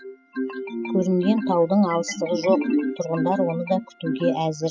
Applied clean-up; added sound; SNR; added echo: classical method spectral subtraction.